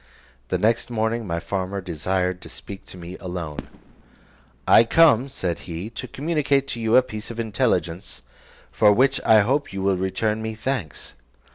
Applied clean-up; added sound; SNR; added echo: none; Fireworks; 19 dB; none.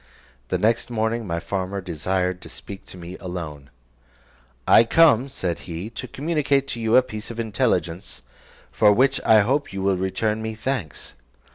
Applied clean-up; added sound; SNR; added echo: none; none; none; none.